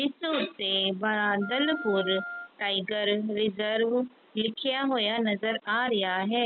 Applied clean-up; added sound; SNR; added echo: none; Wind instrument, woodwind instrument; 12 dB; none.